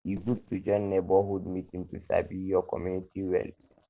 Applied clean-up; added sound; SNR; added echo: neural separator model SepFormer DNS4.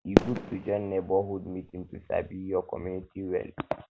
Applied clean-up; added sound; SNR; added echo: none; Fireworks; 0 dB; none.